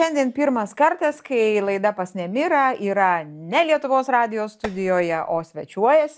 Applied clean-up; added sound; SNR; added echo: none; Tap; 17 dB; none.